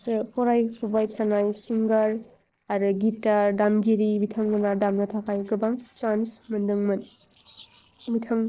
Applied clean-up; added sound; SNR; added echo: neural separator model SepFormer DNS4.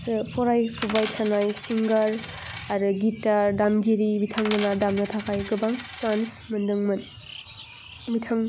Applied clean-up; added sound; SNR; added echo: none; Coin (dropping); 13 dB; none.